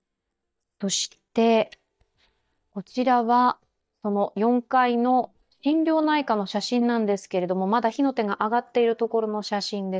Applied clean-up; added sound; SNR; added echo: neural mask model DeepFilterNet 3.